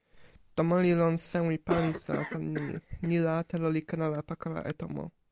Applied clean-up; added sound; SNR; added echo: none; Cough; 11 dB; none.